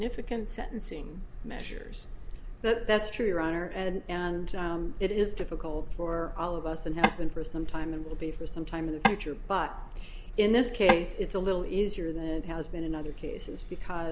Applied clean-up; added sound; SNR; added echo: none; Tap / Wood; -1 dB; none.